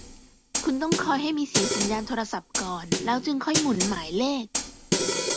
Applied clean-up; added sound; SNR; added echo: none; Snare drum; 1 dB; none.